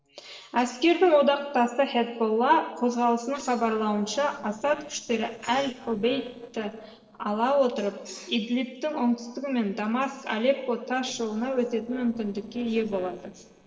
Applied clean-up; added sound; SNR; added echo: neural separator model SepFormer DNS4.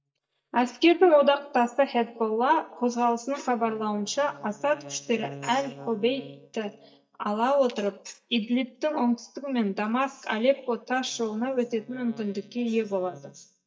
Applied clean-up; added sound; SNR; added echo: neural mask model DeepFilterNet 3.